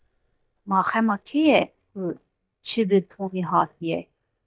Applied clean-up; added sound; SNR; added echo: neural mask model DeepFilterNet 3.